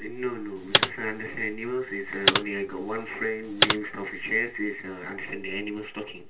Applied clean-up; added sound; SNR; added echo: none; Computer keyboard; -4 dB; reverberation time 0.2 s.